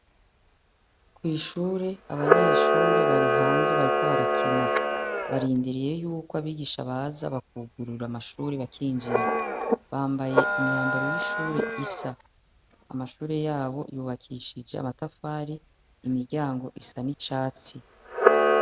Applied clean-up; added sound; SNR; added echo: none; Camera; -4 dB; none.